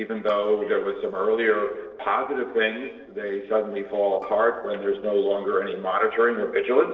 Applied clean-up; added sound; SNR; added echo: neural separator model SepFormer DNS4.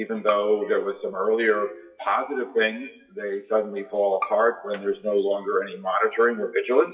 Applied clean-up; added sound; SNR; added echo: classical method WPE with log-MMSE.